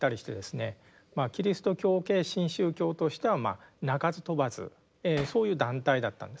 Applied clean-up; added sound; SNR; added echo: none; Hammer; 12 dB; none.